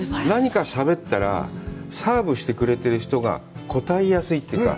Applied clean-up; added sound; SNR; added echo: none; none; none; none.